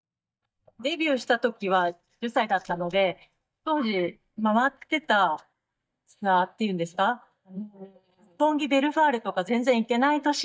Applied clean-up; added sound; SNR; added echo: neural mask model DeepFilterNet 3.